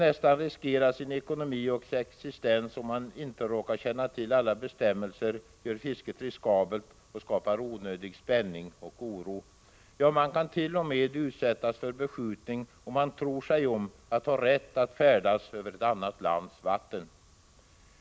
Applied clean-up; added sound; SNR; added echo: none; none; none; none.